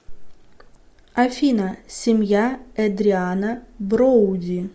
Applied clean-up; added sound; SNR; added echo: none; none; none; none.